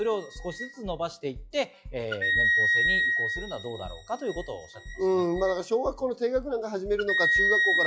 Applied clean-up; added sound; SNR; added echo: classical method log-MMSE.